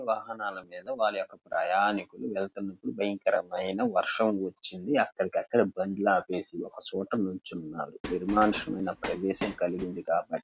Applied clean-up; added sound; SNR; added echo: none; Train; 10 dB; none.